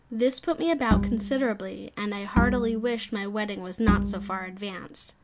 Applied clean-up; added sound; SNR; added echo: none; Bowed string instrument; 1 dB; none.